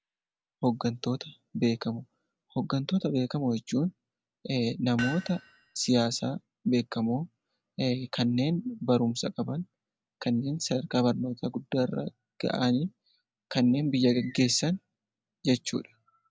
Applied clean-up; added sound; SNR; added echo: none; Hammer; 13 dB; none.